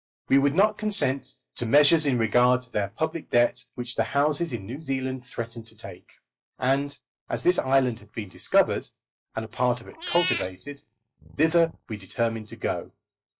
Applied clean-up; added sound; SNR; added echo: classical method log-MMSE.